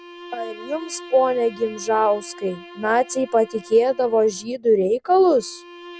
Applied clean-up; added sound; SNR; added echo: none; Bowed string instrument; 19 dB; none.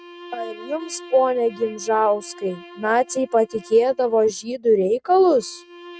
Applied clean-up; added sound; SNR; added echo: neural mask model RNNoise.